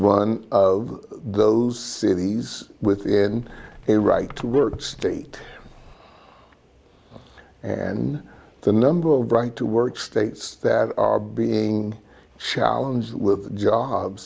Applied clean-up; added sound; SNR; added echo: none; Squeak; 19 dB; none.